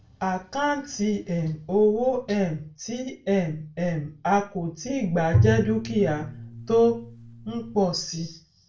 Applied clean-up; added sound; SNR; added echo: none; Bowed string instrument; 3 dB; reverberation time 0.3 s.